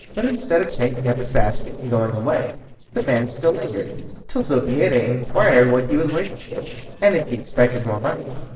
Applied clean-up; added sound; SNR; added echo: neural separator model SepFormer DNS4.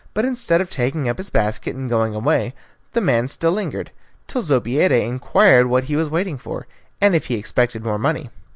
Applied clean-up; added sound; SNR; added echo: none; none; none; none.